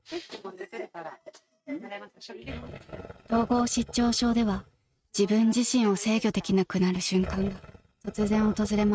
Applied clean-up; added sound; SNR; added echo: neural mask model RNNoise.